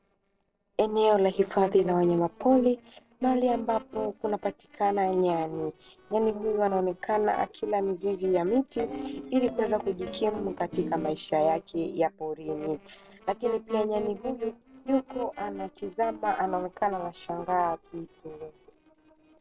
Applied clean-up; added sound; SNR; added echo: neural separator model SepFormer DNS4.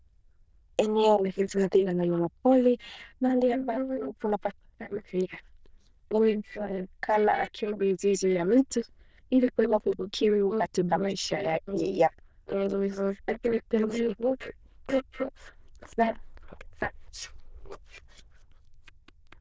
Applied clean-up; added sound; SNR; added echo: neural diffusion model UNIVERSE++.